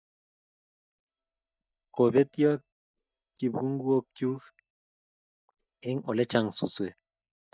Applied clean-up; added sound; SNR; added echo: neural mask model DeepFilterNet 3.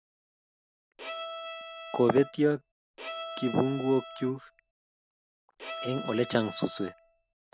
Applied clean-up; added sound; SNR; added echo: none; Bowed string instrument; 10 dB; none.